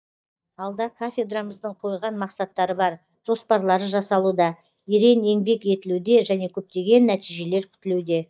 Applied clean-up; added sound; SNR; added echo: neural mask model DeepFilterNet 3.